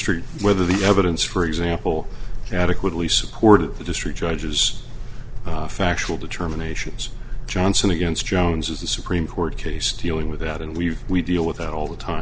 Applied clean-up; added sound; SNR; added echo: none; none; none; none.